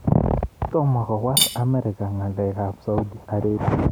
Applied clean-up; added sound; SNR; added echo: none; Cutlery, silverware / Dishes, pots, and pans; 6 dB; none.